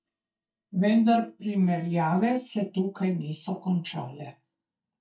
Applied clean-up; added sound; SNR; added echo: neural mask model DeepFilterNet 3.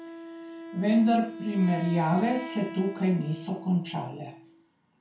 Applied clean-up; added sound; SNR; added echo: none; Wind instrument, woodwind instrument; 13 dB; reverberation time 0.3 s.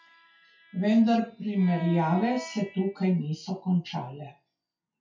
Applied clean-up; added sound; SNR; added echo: classical method WPE with log-MMSE.